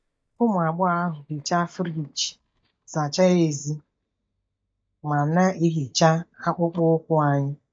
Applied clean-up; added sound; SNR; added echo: neural mask model DeepFilterNet 3.